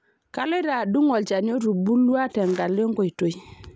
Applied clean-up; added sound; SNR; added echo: none; none; none; none.